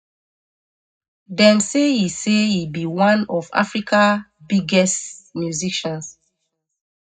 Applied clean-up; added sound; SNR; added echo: none; none; none; reverberation time 0.3 s.